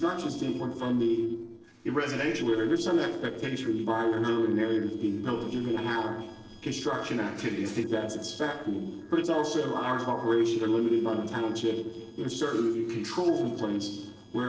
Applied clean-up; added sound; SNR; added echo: neural separator model SepFormer DNS4.